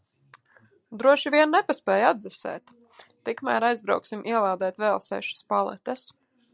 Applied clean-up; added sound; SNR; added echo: none; none; none; none.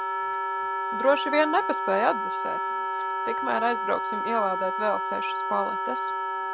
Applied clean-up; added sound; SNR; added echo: none; Wind instrument, woodwind instrument; 0 dB; none.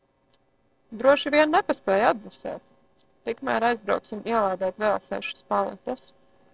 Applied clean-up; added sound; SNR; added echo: neural separator model SepFormer DNS4.